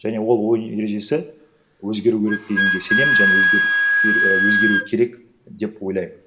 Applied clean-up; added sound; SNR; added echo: none; Wind instrument, woodwind instrument; -2 dB; reverberation time 0.6 s.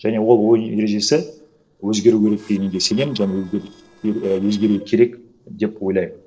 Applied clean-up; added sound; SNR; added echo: neural separator model SepFormer DNS4.